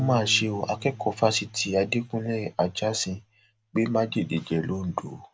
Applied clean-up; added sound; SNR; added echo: none; Piano; 19 dB; none.